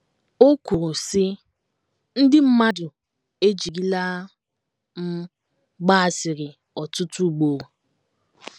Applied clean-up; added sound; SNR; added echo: none; none; none; none.